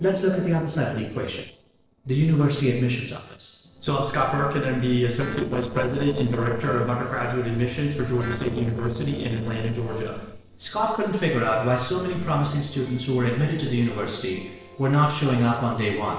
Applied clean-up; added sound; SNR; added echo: neural separator model SepFormer DNS4.